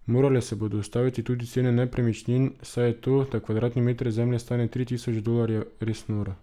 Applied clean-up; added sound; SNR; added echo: none; none; none; none.